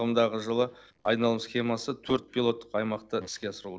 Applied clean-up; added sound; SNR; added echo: neural separator model SepFormer DNS4.